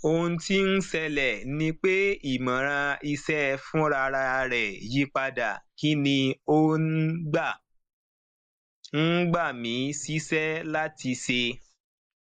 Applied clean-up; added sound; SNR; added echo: neural mask model Resemble Enhance denoiser.